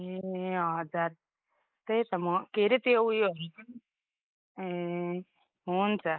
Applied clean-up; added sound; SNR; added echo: neural mask model Resemble Enhance denoiser.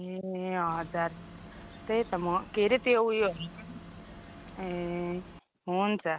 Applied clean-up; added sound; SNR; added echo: none; Boat, Water vehicle; 16 dB; none.